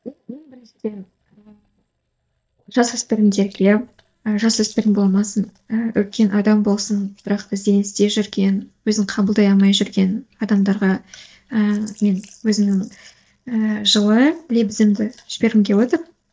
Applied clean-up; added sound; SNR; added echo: neural mask model DeepFilterNet 3.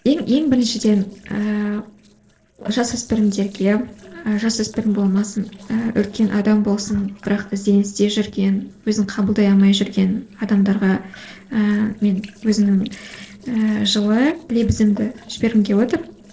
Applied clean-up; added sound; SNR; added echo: neural separator model SepFormer DNS4.